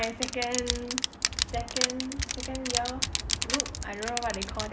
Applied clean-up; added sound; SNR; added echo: none; Crushing; -1 dB; none.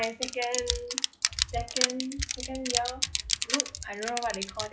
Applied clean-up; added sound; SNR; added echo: classical method log-MMSE.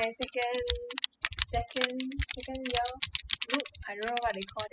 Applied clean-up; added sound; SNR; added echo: classical method spectral subtraction.